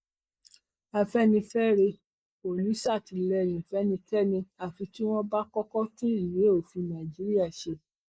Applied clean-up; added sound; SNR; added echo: neural mask model Resemble Enhance denoiser.